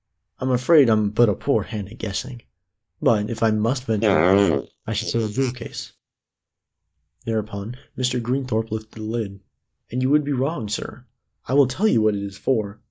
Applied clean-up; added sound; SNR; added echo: neural mask model Resemble Enhance denoiser.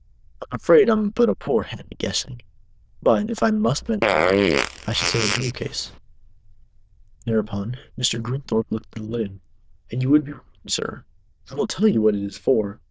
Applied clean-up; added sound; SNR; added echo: neural diffusion model UNIVERSE++.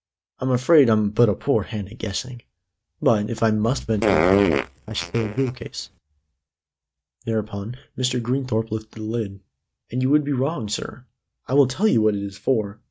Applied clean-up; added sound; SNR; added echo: neural mask model RNNoise.